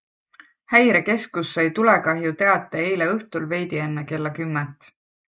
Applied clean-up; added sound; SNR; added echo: neural mask model Resemble Enhance denoiser.